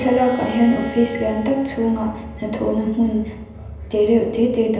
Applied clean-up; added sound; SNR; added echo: none; Bowed string instrument; 17 dB; reverberation time 0.9 s.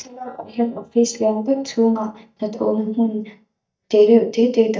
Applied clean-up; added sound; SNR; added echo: neural mask model DeepFilterNet 3.